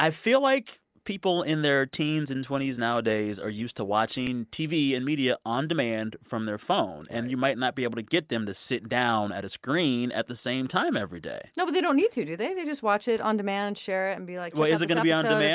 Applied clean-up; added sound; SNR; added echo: none; none; none; none.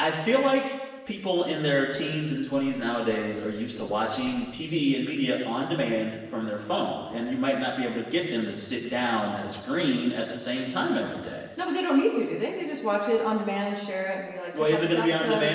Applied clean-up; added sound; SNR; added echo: none; none; none; reverberation time 1.3 s.